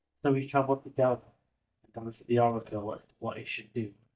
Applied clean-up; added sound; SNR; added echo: neural mask model DeepFilterNet 3.